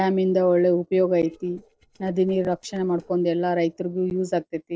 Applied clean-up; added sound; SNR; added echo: neural separator model SepFormer DNS4.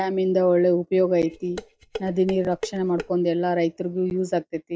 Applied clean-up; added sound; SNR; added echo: neural mask model DeepFilterNet 3.